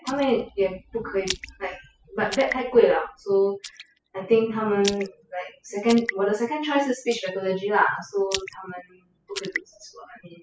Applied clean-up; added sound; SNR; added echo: classical method spectral subtraction.